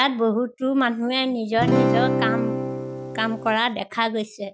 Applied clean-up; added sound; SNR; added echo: none; Acoustic guitar / Strum; -1 dB; none.